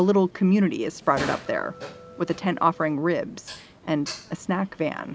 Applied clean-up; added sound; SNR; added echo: none; Dishes, pots, and pans; 15 dB; none.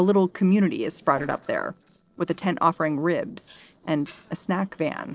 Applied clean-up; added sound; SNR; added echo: neural separator model SepFormer DNS4.